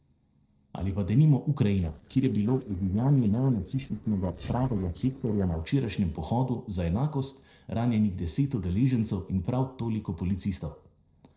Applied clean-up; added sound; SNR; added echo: neural separator model SepFormer DNS4.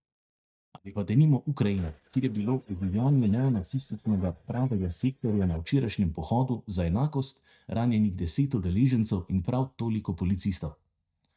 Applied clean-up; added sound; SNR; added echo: neural mask model DeepFilterNet 3.